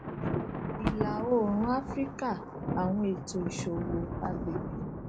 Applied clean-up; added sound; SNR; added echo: none; Thunder; 2 dB; none.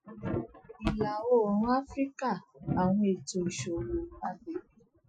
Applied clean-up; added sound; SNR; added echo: classical method Wiener filter.